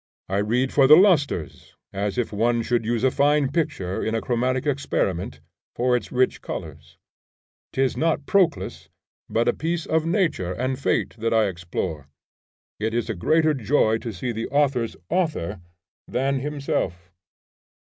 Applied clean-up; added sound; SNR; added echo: none; none; none; none.